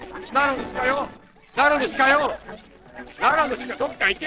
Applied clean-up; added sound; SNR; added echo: neural separator model SepFormer DNS4.